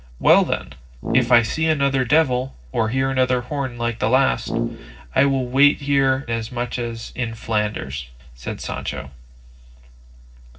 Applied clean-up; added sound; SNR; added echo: neural separator model SepFormer DNS4.